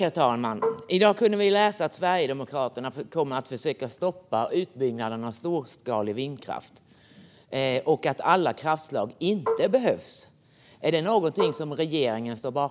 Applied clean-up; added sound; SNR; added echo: none; Marimba, xylophone; 7 dB; none.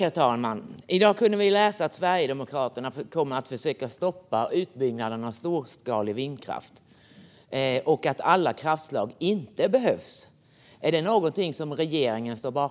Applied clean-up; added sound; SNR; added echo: none; none; none; none.